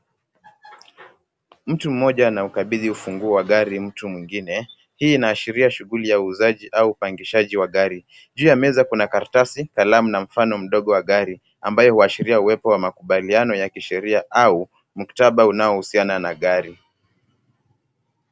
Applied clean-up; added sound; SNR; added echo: none; none; none; none.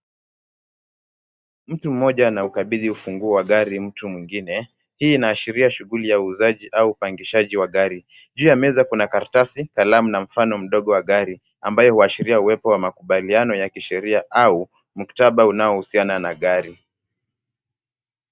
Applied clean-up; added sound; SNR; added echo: neural mask model DeepFilterNet 3.